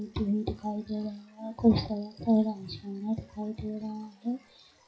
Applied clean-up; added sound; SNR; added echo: classical method WPE with log-MMSE.